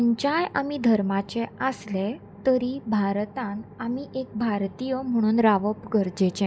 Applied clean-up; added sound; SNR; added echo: none; none; none; none.